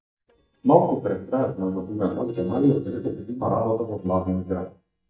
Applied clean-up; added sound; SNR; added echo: neural mask model DeepFilterNet 3.